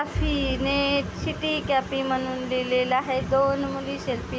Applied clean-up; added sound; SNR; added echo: none; Bowed string instrument; 9 dB; none.